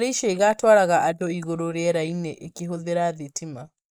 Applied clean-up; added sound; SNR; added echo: neural mask model Resemble Enhance denoiser.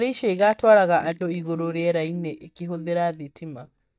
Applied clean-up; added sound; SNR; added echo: neural mask model DeepFilterNet 3.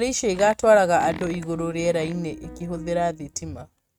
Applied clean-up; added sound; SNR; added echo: neural mask model RNNoise.